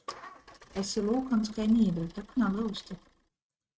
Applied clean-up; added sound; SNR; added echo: neural mask model RNNoise.